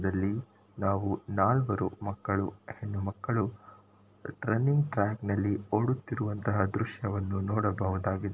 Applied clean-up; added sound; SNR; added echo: none; none; none; none.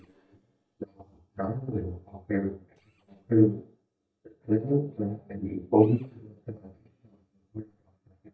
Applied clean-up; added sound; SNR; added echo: neural mask model DeepFilterNet 3.